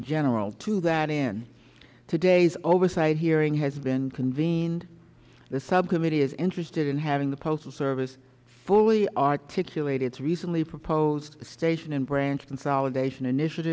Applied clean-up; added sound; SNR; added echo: none; none; none; none.